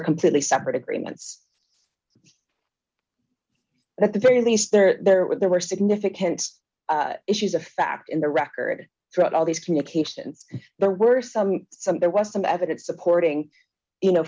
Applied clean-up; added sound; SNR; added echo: none; none; none; none.